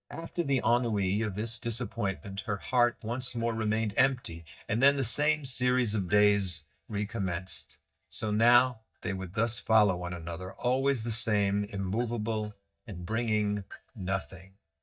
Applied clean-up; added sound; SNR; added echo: neural mask model DeepFilterNet 3.